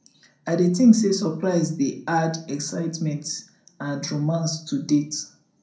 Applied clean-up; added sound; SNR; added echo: none; none; none; reverberation time 0.6 s.